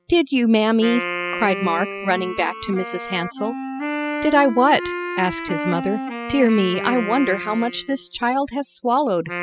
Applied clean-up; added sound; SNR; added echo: classical method spectral subtraction.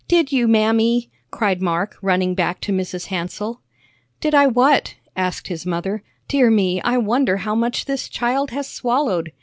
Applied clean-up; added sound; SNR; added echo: none; none; none; none.